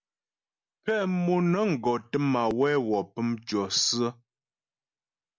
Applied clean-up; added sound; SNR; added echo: none; none; none; none.